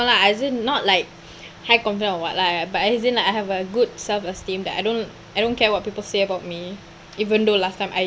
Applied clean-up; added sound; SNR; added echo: none; none; none; none.